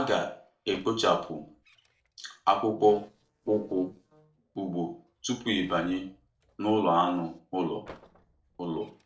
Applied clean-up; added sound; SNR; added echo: neural separator model SepFormer DNS4.